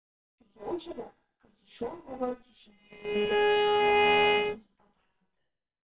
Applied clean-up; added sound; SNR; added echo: neural separator model SepFormer WHAMR!.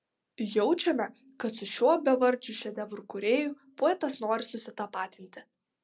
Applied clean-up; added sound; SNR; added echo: none; none; none; none.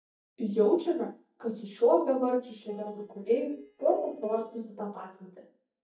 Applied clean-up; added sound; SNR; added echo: neural mask model DeepFilterNet 3.